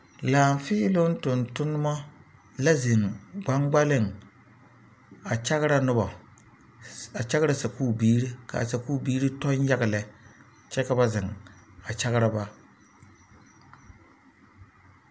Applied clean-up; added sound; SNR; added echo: none; none; none; none.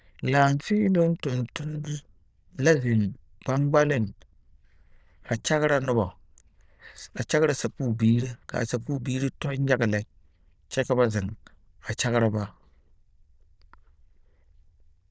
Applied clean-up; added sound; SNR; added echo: neural diffusion model UNIVERSE++.